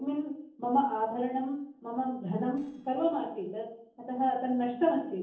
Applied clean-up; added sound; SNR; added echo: neural separator model SepFormer DNS4.